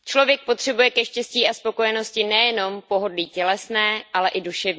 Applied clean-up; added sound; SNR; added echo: none; none; none; none.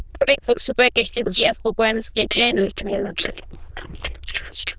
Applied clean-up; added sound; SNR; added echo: neural diffusion model UNIVERSE++.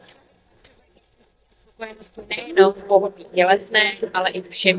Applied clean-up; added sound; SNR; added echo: neural mask model DeepFilterNet 3.